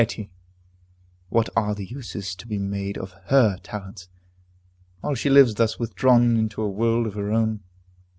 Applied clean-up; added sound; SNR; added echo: none; none; none; none.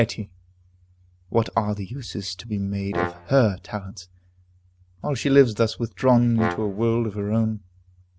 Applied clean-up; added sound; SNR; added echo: none; Brass instrument; 9 dB; none.